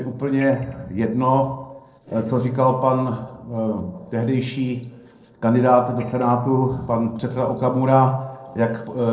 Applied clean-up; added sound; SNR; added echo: neural separator model SepFormer DNS4.